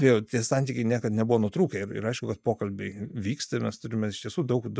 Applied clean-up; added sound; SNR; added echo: neural mask model DeepFilterNet 3.